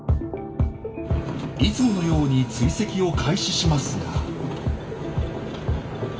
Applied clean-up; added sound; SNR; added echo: none; Crash cymbal; 17 dB; reverberation time 2.7 s.